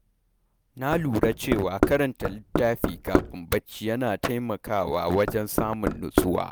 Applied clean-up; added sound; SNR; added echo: none; Knock; 1 dB; none.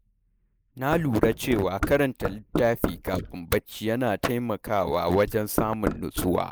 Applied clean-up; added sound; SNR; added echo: neural mask model Resemble Enhance denoiser.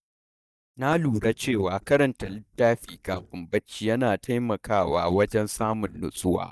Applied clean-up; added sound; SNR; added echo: neural mask model DeepFilterNet 3.